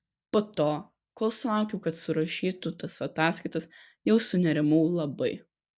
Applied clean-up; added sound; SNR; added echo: none; none; none; none.